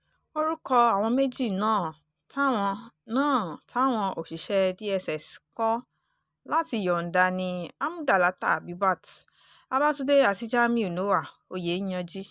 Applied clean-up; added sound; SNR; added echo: none; none; none; none.